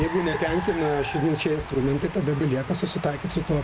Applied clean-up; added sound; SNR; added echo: none; Water + Car; 9 dB; none.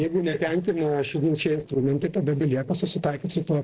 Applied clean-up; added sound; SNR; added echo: neural separator model SepFormer DNS4.